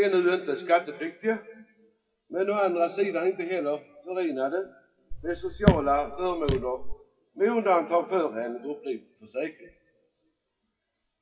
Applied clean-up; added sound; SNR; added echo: classical method WPE with log-MMSE.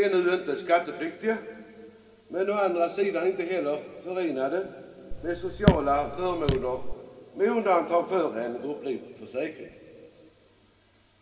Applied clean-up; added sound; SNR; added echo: none; Raindrop / Drip; -1 dB; reverberation time 2.3 s.